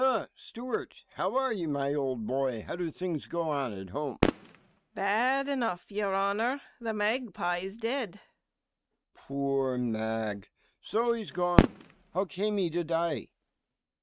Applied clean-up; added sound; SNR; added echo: neural mask model RNNoise.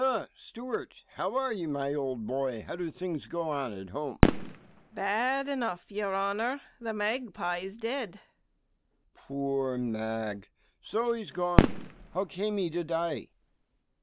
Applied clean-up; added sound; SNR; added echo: none; Fireworks; -3 dB; none.